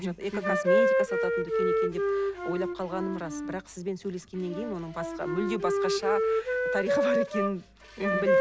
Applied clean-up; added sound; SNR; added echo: none; Wind instrument, woodwind instrument; -5 dB; none.